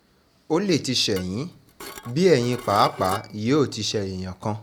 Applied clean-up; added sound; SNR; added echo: none; Dishes, pots, and pans / Glass; 15 dB; none.